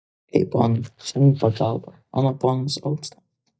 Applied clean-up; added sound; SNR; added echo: neural mask model DeepFilterNet 3.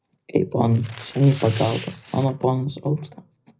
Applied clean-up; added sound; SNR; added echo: none; Tearing; 16 dB; reverberation time 0.4 s.